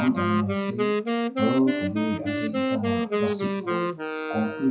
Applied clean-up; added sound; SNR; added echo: classical method WPE with log-MMSE.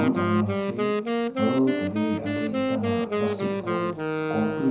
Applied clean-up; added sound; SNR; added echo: none; Wind instrument, woodwind instrument; -1 dB; reverberation time 0.7 s.